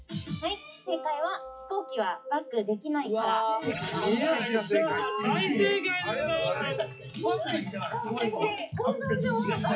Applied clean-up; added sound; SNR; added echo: classical method WPE with log-MMSE.